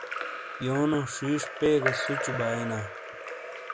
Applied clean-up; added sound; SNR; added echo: none; Drip / Trickle, dribble / Splash, splatter; 5 dB; none.